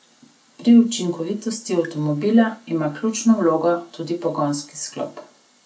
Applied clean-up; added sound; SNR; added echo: none; none; none; none.